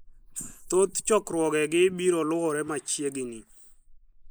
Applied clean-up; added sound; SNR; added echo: neural mask model Resemble Enhance denoiser.